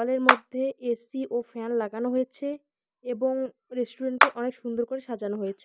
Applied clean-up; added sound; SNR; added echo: none; Clapping; -1 dB; none.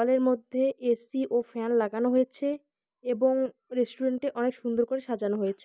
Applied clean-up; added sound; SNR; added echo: none; none; none; none.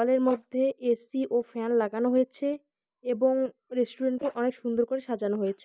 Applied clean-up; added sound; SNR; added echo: neural mask model Resemble Enhance denoiser.